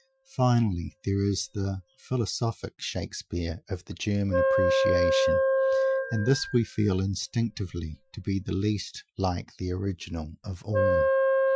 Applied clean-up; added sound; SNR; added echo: classical method Wiener filter.